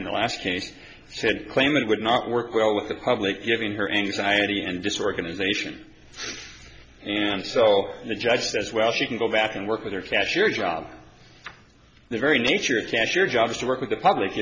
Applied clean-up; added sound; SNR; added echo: none; none; none; none.